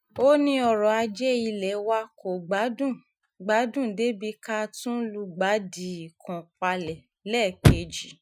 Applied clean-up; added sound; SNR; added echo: classical method Wiener filter.